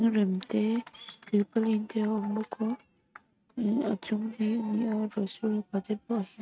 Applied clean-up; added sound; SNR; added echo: neural mask model RNNoise.